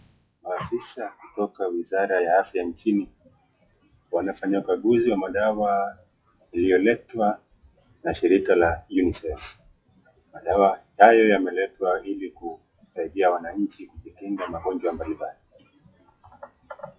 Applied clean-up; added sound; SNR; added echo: classical method log-MMSE.